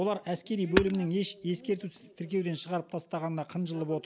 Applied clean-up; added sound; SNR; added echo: none; Hammer; 6 dB; none.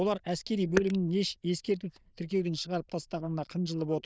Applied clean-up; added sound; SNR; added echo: neural diffusion model UNIVERSE++.